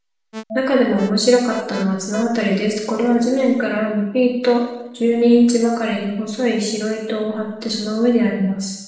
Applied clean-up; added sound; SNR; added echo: none; Alarm; 13 dB; reverberation time 0.9 s.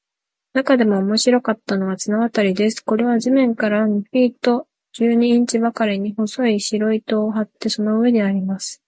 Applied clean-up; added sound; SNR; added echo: none; none; none; none.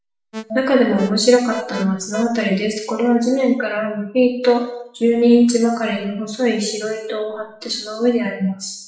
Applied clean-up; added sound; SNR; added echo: classical method WPE with log-MMSE.